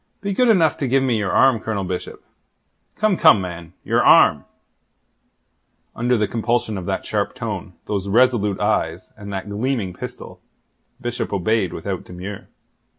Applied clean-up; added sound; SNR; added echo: none; none; none; none.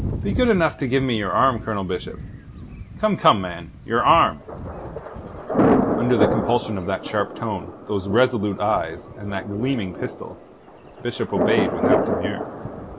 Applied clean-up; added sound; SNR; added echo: none; Thunder; 3 dB; none.